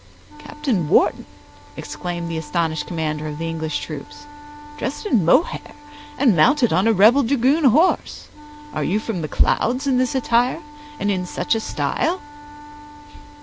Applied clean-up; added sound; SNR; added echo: none; Wind instrument, woodwind instrument; 20 dB; none.